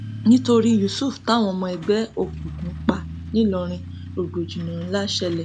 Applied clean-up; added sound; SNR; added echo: none; Truck; 12 dB; none.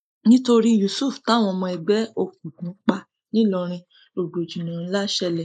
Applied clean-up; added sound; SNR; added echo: neural mask model Resemble Enhance denoiser.